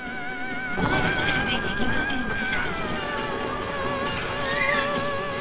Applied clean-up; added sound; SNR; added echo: neural separator model SepFormer WHAMR!.